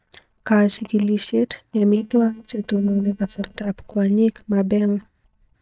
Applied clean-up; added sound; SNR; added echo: neural mask model DeepFilterNet 3.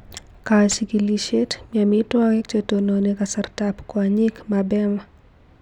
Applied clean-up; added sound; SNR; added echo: none; none; none; none.